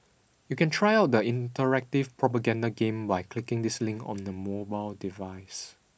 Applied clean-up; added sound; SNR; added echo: none; none; none; none.